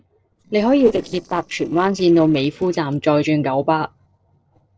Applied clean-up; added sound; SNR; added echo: neural separator model SepFormer DNS4.